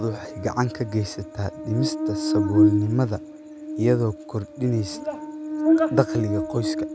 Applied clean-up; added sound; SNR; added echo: none; Buzz; 0 dB; none.